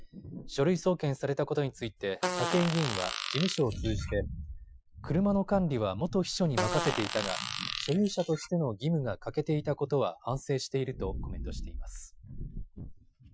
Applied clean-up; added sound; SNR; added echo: classical method Wiener filter.